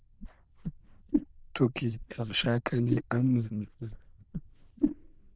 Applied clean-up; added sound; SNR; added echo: neural diffusion model UNIVERSE++.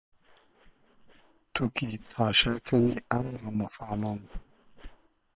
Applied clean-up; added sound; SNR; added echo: neural separator model SepFormer WHAM!.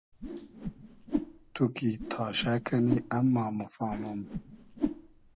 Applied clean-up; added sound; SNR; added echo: none; Whoosh, swoosh, swish; 6 dB; none.